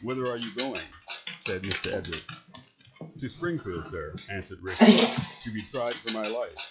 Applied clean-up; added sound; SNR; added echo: classical method log-MMSE.